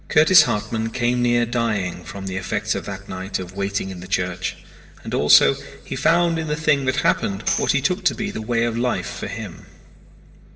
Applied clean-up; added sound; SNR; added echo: none; Tambourine; 9 dB; reverberation time 1.8 s.